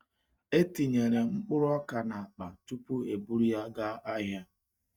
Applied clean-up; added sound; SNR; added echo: neural mask model DeepFilterNet 3.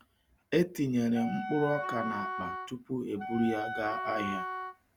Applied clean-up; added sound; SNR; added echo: none; Wind instrument, woodwind instrument; 5 dB; none.